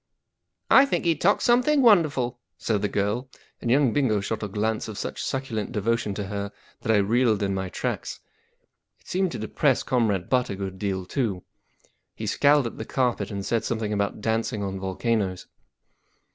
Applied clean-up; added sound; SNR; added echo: none; none; none; none.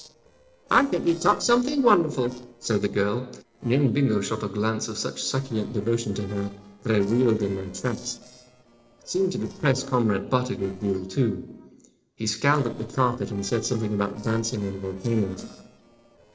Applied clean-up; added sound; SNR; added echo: neural separator model SepFormer DNS4.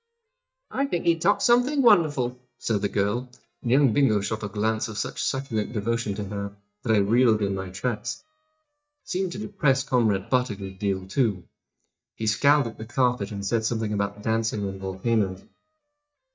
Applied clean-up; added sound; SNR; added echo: neural mask model DeepFilterNet 3.